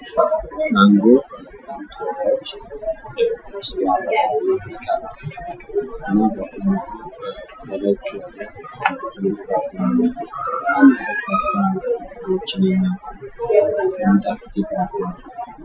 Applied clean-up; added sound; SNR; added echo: classical method Wiener filter.